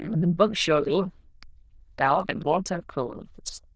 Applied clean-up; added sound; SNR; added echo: neural diffusion model UNIVERSE++.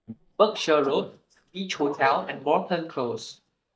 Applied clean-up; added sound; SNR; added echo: neural mask model DeepFilterNet 3.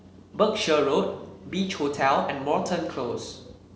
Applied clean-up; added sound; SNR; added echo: none; none; none; none.